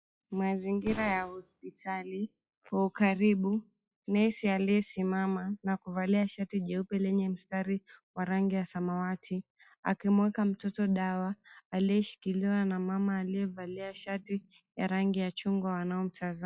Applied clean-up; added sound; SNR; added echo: classical method log-MMSE.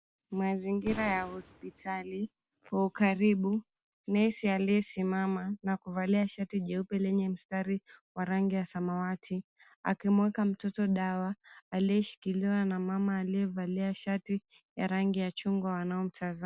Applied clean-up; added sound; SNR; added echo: none; Boom; 14 dB; none.